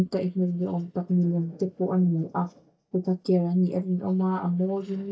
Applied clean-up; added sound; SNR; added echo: neural mask model DeepFilterNet 3.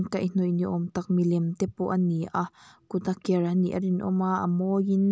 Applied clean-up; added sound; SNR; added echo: none; none; none; none.